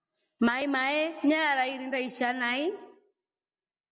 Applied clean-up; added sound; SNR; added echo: none; none; none; none.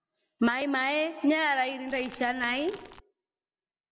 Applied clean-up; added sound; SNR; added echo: none; Crumpling, crinkling / Crackle; 19 dB; none.